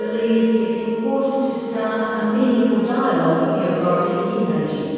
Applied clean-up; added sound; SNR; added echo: none; Wind instrument, woodwind instrument; 10 dB; reverberation time 2.2 s.